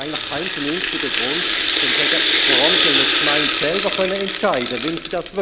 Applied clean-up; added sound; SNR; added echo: none; Rattle (instrument); -5 dB; none.